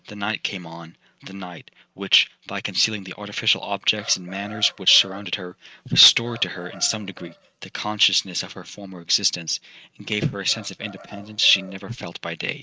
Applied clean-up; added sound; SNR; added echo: neural mask model RNNoise.